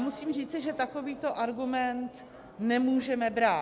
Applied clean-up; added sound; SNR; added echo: none; none; none; none.